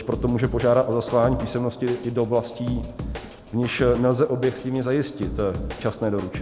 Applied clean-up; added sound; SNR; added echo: none; Drum kit; 11 dB; none.